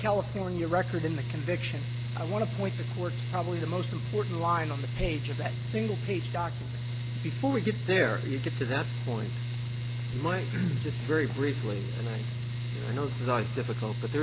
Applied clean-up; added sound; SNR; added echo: none; Mechanical fan; 1 dB; none.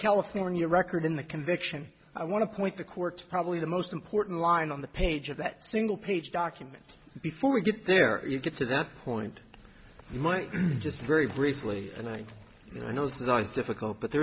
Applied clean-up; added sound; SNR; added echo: none; none; none; none.